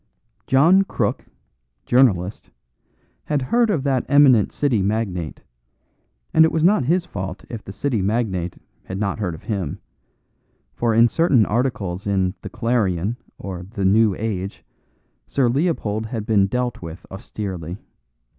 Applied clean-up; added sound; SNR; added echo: none; none; none; none.